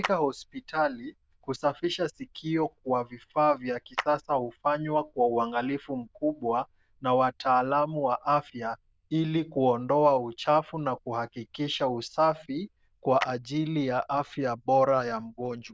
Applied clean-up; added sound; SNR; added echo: neural diffusion model UNIVERSE++.